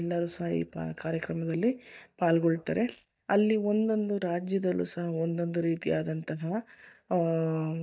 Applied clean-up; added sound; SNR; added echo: neural mask model DeepFilterNet 3.